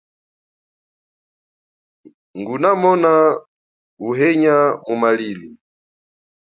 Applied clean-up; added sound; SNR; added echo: none; none; none; none.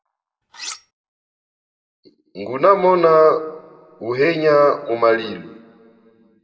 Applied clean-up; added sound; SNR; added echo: none; Cutlery, silverware; 14 dB; reverberation time 1.0 s.